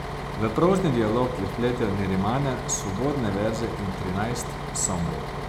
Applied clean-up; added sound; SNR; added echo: none; Bus; 6 dB; none.